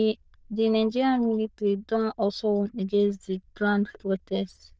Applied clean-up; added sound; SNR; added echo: neural diffusion model UNIVERSE++.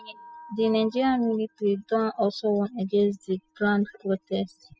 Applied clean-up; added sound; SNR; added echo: classical method spectral subtraction.